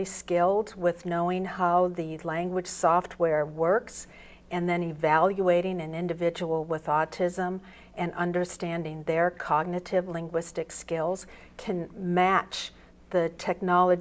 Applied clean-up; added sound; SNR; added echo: none; none; none; none.